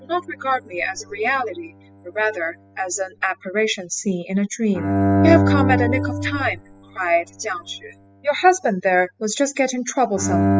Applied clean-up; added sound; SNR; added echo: classical method spectral subtraction.